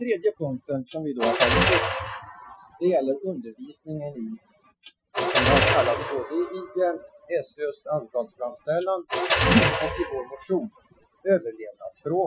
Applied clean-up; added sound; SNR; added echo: classical method Wiener filter.